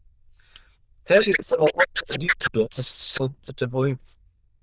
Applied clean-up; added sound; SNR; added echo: neural diffusion model UNIVERSE++.